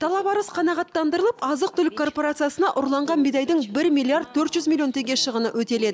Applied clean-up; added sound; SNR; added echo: none; none; none; none.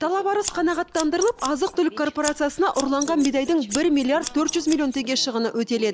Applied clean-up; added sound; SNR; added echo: none; Scissors; 13 dB; none.